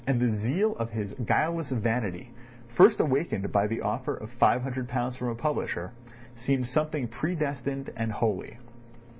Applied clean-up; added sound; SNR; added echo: none; none; none; none.